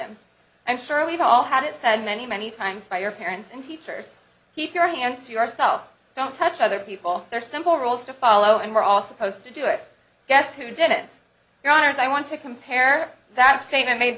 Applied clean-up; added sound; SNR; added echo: none; none; none; none.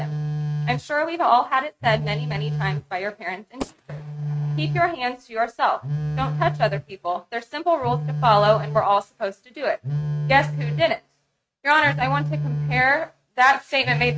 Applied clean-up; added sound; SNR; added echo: neural mask model RNNoise.